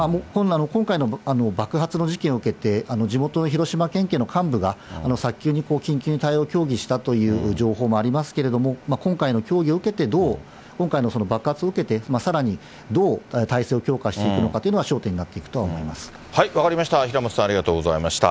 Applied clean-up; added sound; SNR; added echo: none; none; none; none.